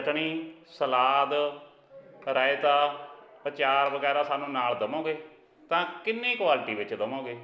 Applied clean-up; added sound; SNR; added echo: none; none; none; none.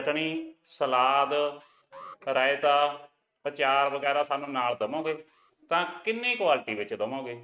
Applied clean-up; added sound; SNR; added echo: neural mask model RNNoise.